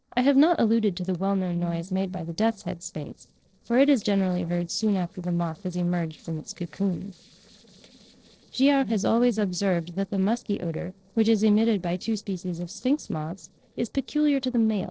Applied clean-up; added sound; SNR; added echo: neural separator model SepFormer DNS4.